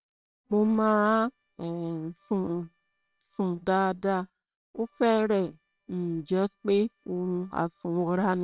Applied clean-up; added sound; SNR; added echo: neural separator model SepFormer WHAMR!.